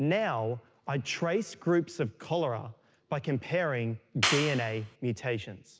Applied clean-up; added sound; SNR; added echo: none; Clapping; 0 dB; none.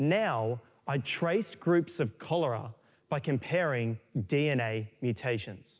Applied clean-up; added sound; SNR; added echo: none; none; none; none.